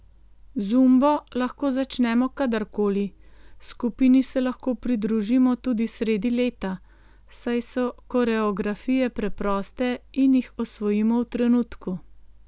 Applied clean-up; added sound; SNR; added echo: none; none; none; none.